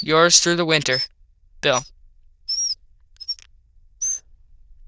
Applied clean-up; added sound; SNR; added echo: neural diffusion model UNIVERSE++.